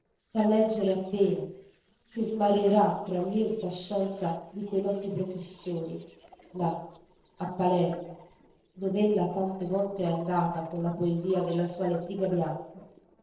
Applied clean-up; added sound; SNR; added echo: neural separator model SepFormer DNS4.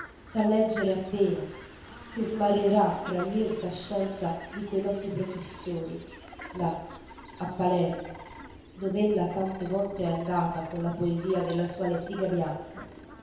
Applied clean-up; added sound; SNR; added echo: none; Fowl; 16 dB; reverberation time 1.0 s.